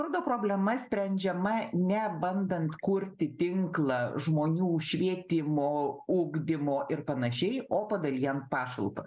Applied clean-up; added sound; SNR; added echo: none; none; none; none.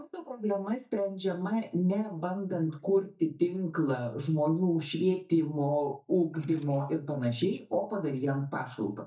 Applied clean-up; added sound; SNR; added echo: neural mask model DeepFilterNet 3.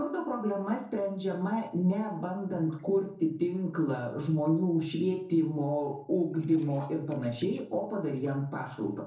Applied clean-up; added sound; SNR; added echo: neural separator model SepFormer DNS4.